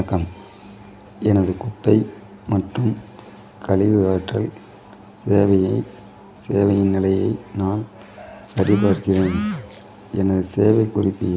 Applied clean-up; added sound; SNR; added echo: none; none; none; none.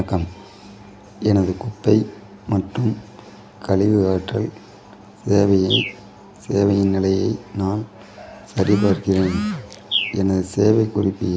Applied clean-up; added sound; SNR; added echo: none; Bird; 9 dB; none.